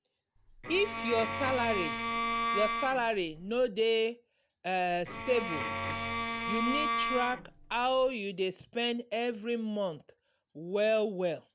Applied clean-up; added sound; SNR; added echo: none; Bowed string instrument; 2 dB; none.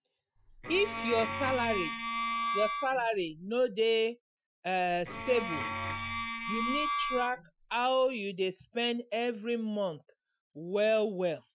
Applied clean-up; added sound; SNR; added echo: classical method Wiener filter.